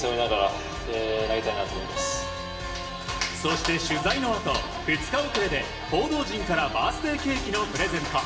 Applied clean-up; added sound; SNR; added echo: none; Acoustic guitar; 12 dB; reverberation time 2.3 s.